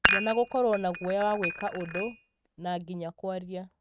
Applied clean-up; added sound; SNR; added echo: neural mask model RNNoise.